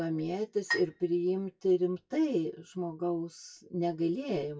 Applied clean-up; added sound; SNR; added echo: classical method WPE with log-MMSE.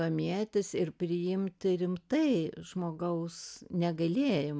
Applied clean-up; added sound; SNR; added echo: none; none; none; none.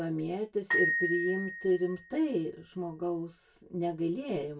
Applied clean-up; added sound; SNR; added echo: none; Glockenspiel; 4 dB; reverberation time 0.2 s.